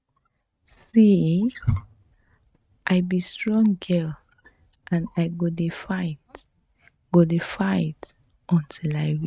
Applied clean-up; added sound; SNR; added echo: neural mask model RNNoise.